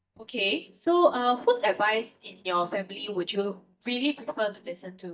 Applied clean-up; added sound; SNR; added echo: neural mask model DeepFilterNet 3.